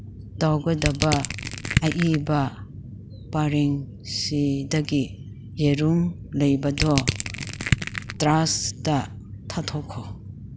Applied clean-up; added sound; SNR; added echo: none; Crushing; 3 dB; none.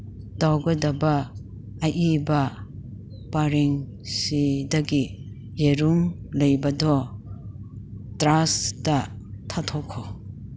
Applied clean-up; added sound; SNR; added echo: none; none; none; none.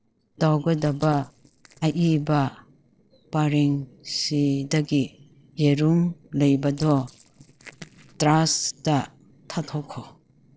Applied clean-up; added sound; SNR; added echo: neural separator model SepFormer DNS4.